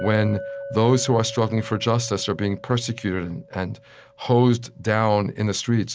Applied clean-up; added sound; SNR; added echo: none; Chink, clink; 16 dB; none.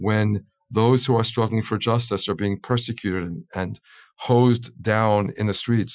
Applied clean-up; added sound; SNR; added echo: classical method Wiener filter.